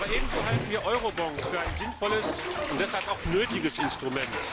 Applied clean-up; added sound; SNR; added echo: none; Bathtub (filling or washing); 1 dB; none.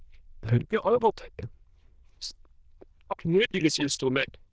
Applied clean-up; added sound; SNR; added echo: neural diffusion model UNIVERSE++.